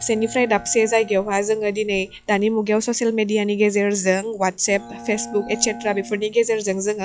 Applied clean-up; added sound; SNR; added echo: classical method log-MMSE.